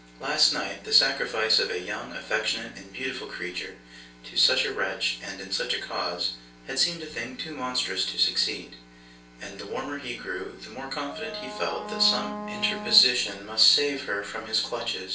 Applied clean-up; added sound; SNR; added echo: none; Wind instrument, woodwind instrument; 10 dB; reverberation time 0.3 s.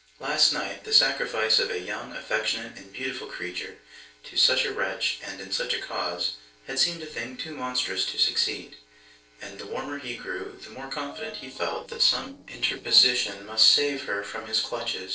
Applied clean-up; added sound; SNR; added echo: neural separator model SepFormer DNS4.